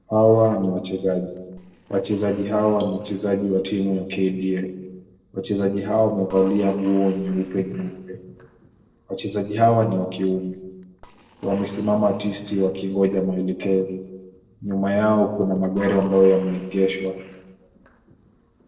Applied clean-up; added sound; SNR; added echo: neural separator model SepFormer DNS4.